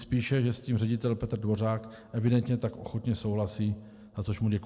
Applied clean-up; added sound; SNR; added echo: none; none; none; none.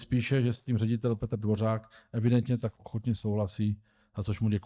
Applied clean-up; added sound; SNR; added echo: neural mask model DeepFilterNet 3.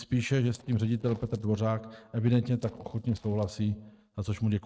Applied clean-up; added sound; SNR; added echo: neural mask model RNNoise.